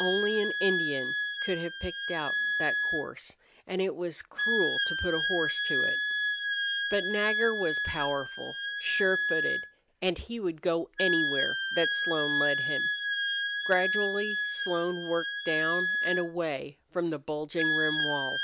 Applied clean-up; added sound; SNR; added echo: none; Wind instrument, woodwind instrument; -1 dB; none.